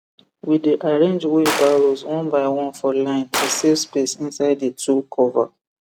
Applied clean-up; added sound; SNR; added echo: none; Gunshot, gunfire; 10 dB; none.